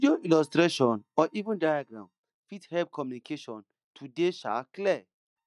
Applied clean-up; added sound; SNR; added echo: neural mask model DeepFilterNet 3.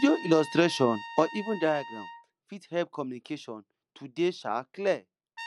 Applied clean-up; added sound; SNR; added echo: none; Trumpet; 16 dB; none.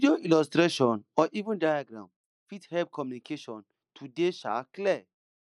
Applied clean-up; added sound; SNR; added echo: neural mask model Resemble Enhance denoiser.